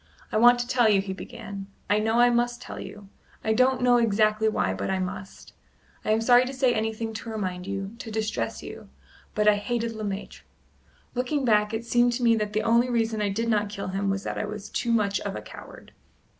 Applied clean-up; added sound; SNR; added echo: none; none; none; none.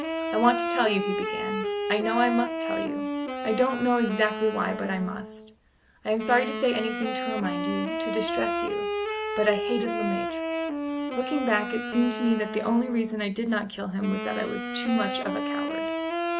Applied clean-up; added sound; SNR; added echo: none; Wind instrument, woodwind instrument; 3 dB; none.